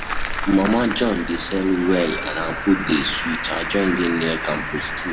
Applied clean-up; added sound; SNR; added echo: none; Cricket; 5 dB; reverberation time 1.0 s.